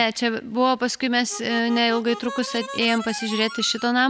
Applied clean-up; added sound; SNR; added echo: none; Harmonica; 13 dB; none.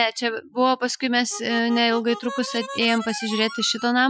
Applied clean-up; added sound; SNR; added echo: classical method Wiener filter.